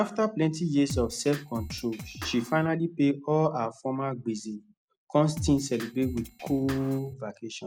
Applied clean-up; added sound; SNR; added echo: none; Drum kit; 10 dB; none.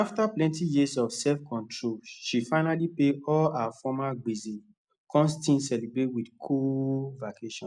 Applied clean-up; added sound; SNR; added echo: none; none; none; none.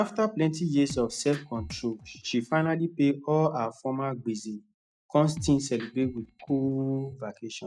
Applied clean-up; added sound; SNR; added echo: neural mask model DeepFilterNet 3.